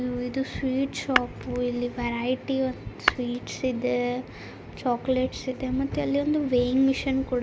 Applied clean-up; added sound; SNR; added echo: none; Tap / Glass; 2 dB; none.